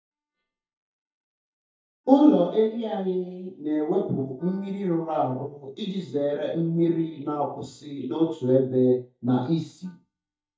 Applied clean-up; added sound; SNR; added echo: neural mask model DeepFilterNet 3.